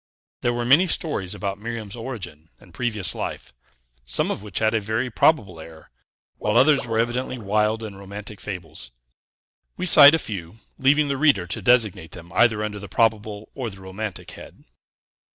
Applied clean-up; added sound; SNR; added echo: neural mask model DeepFilterNet 3.